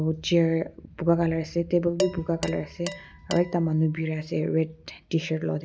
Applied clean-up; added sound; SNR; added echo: none; Dishes, pots, and pans; 13 dB; none.